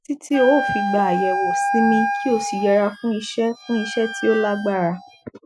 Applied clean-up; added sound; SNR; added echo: classical method Wiener filter.